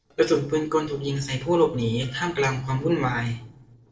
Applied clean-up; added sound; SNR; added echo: neural separator model SepFormer DNS4.